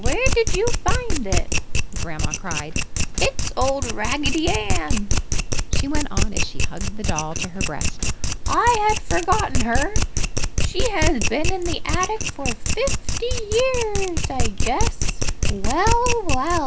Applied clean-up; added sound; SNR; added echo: none; Domestic sounds, home sounds; -5 dB; none.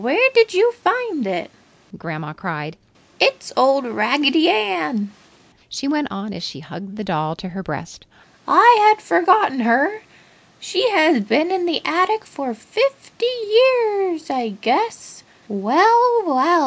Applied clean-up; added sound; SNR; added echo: none; none; none; none.